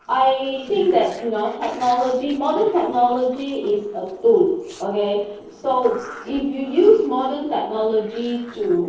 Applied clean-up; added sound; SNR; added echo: neural separator model SepFormer DNS4.